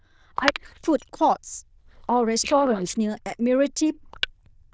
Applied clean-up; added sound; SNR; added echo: neural diffusion model UNIVERSE++.